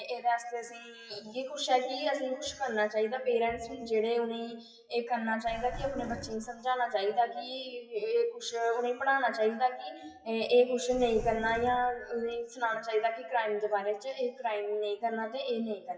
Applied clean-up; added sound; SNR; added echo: classical method WPE with log-MMSE.